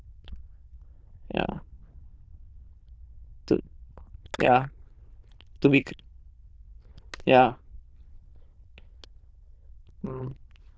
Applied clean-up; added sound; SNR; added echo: neural diffusion model UNIVERSE++.